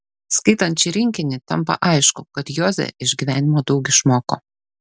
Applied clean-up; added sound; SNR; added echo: none; none; none; none.